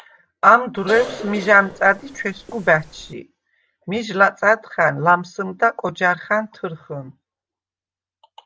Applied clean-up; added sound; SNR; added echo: none; Cough; 14 dB; none.